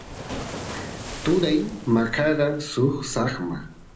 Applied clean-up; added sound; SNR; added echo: none; Waves, surf; 12 dB; reverberation time 0.5 s.